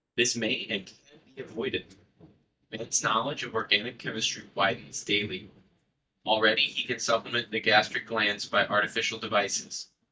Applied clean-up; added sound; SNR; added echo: neural mask model DeepFilterNet 3.